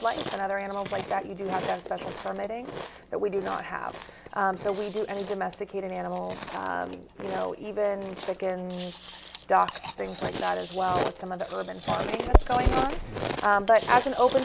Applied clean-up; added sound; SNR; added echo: none; Chewing, mastication; 10 dB; none.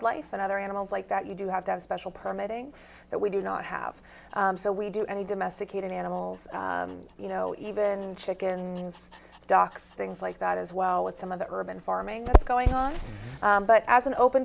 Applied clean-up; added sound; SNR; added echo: none; none; none; none.